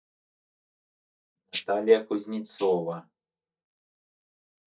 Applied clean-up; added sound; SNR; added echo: neural mask model DeepFilterNet 3.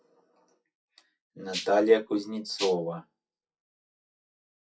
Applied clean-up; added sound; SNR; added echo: classical method WPE with log-MMSE.